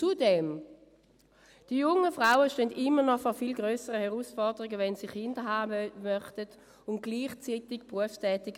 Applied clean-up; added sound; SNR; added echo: none; none; none; none.